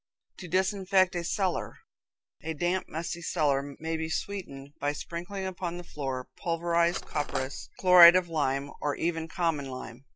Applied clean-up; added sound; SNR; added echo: none; Cutlery, silverware; 10 dB; none.